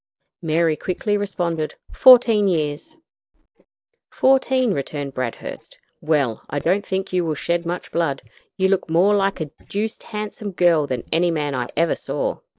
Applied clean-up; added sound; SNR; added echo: neural separator model SepFormer DNS4.